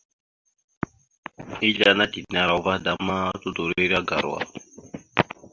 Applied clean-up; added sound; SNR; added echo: none; none; none; none.